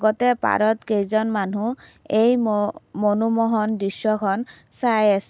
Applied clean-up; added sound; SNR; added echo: none; none; none; none.